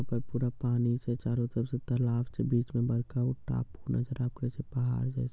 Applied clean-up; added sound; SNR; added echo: none; none; none; none.